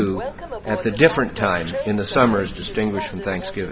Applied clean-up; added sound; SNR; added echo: none; Train; 10 dB; none.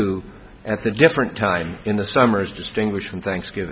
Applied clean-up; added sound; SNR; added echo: none; none; none; none.